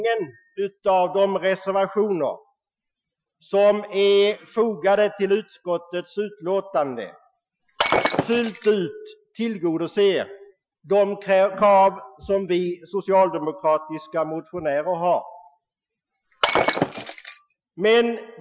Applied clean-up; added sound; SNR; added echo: classical method Wiener filter.